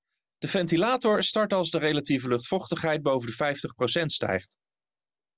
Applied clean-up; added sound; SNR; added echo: none; none; none; none.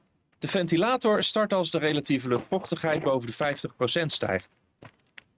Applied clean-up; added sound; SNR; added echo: neural mask model RNNoise.